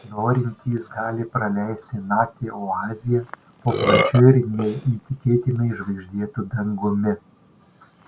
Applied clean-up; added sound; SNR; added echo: none; Burping, eructation; 8 dB; none.